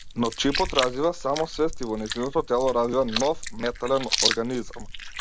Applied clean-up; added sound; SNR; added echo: none; Chewing, mastication; 5 dB; none.